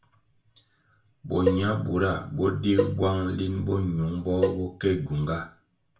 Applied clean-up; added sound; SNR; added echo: none; Cowbell; 5 dB; reverberation time 0.3 s.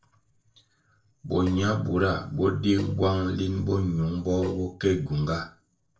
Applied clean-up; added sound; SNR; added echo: neural separator model SepFormer DNS4.